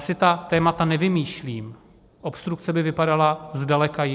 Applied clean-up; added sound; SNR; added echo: none; none; none; none.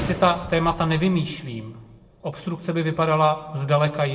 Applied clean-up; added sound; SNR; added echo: none; Gunshot, gunfire; 16 dB; reverberation time 0.7 s.